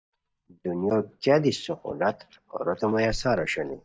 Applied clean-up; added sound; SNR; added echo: neural mask model DeepFilterNet 3.